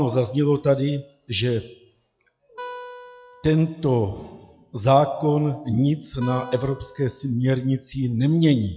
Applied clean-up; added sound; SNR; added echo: classical method log-MMSE.